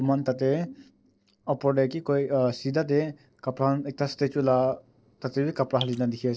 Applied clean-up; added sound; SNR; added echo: neural separator model SepFormer DNS4.